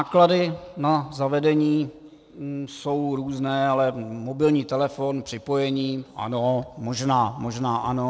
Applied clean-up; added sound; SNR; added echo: none; none; none; none.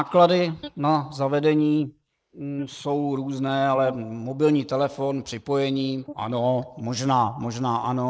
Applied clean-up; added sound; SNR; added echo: neural mask model Resemble Enhance denoiser.